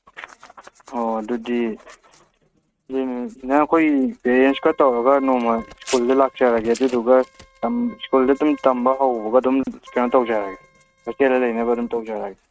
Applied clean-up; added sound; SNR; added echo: neural mask model RNNoise.